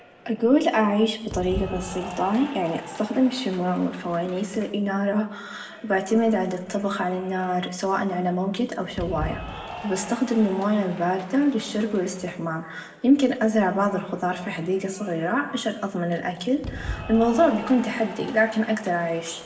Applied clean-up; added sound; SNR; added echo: none; Applause / Cheering; 15 dB; reverberation time 0.8 s.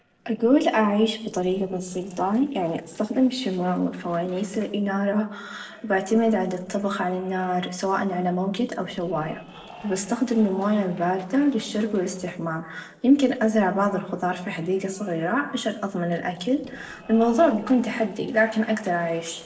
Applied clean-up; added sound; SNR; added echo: neural separator model SepFormer DNS4.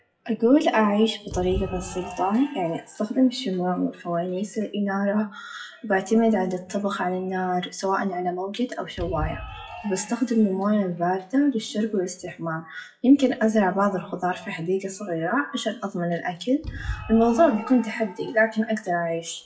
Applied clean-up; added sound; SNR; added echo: classical method WPE with log-MMSE.